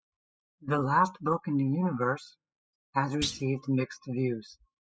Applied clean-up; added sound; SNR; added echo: classical method spectral subtraction.